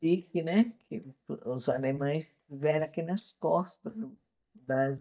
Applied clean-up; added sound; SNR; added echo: neural mask model DeepFilterNet 3.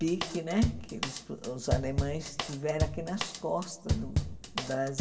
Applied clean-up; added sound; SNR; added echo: none; Drum kit; 0 dB; reverberation time 1.5 s.